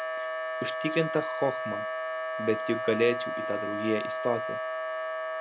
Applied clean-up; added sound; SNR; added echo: none; Wind instrument, woodwind instrument; 1 dB; none.